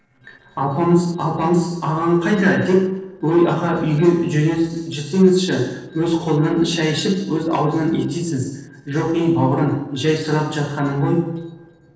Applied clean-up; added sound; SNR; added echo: neural separator model SepFormer DNS4.